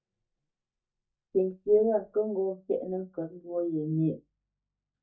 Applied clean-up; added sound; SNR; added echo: neural mask model DeepFilterNet 3.